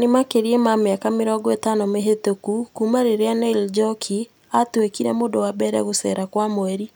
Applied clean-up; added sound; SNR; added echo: none; none; none; none.